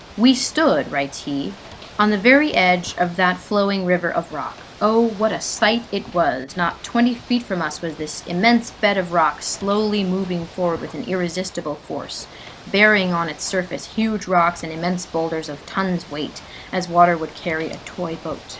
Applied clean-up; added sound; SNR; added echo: none; Ocean / Boat, Water vehicle; 20 dB; none.